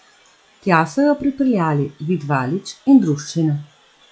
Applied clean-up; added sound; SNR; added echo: classical method log-MMSE.